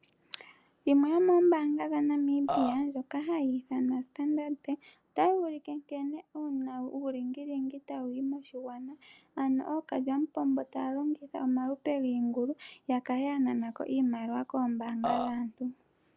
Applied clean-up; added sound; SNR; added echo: none; Burping, eructation; 1 dB; none.